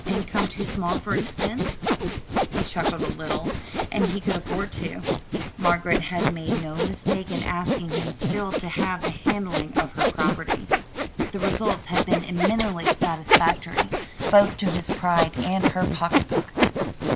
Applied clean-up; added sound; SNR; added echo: neural mask model Resemble Enhance denoiser.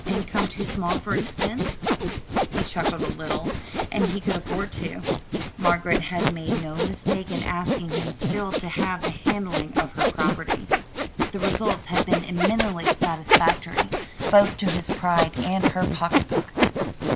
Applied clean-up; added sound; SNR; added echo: none; Sawing; -2 dB; none.